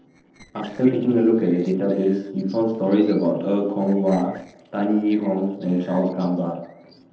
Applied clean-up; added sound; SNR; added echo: neural separator model SepFormer DNS4.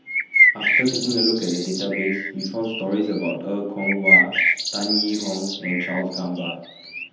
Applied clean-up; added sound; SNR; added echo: none; Bird; -3 dB; reverberation time 0.9 s.